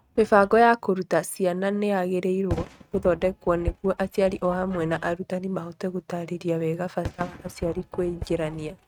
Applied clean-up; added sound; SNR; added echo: neural mask model RNNoise.